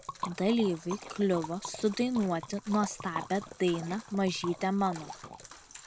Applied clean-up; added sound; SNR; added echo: none; Liquid; 12 dB; none.